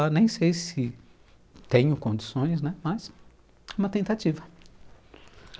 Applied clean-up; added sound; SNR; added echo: none; none; none; none.